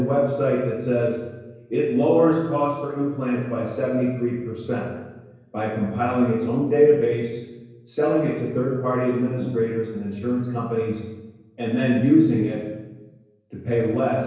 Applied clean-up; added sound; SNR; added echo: none; none; none; reverberation time 1.0 s.